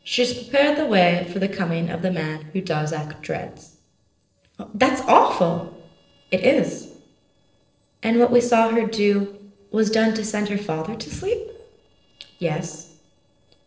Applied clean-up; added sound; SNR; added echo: neural separator model SepFormer DNS4.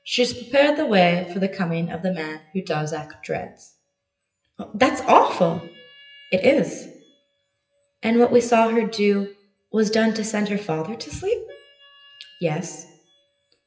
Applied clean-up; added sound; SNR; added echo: classical method WPE with log-MMSE.